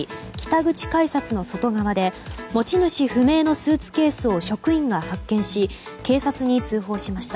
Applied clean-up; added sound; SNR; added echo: none; none; none; none.